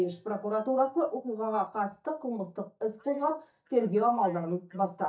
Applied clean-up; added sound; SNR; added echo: neural mask model DeepFilterNet 3.